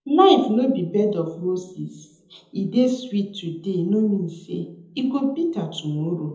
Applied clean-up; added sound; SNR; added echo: none; none; none; reverberation time 0.8 s.